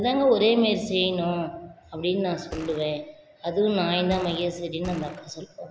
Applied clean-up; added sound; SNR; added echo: none; Gunshot, gunfire; 17 dB; none.